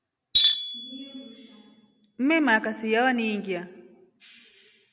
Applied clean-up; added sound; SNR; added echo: none; Tools; 1 dB; none.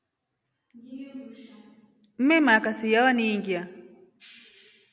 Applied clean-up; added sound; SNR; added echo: none; none; none; none.